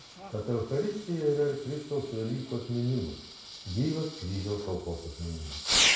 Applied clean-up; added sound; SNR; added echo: none; Fireworks; 2 dB; reverberation time 0.6 s.